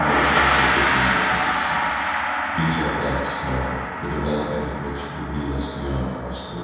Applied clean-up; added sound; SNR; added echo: none; Gong; -4 dB; reverberation time 1.2 s.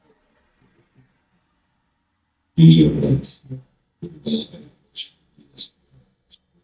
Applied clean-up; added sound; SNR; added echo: neural mask model DeepFilterNet 3.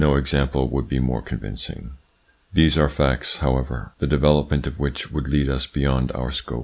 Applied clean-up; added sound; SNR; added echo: none; none; none; none.